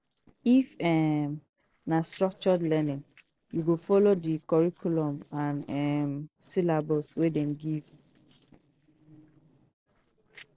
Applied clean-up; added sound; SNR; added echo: neural separator model SepFormer DNS4.